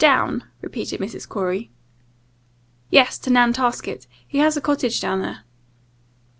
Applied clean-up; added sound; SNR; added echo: none; none; none; none.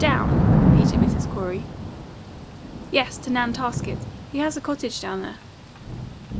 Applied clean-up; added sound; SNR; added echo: none; Thunder / Rain; -5 dB; none.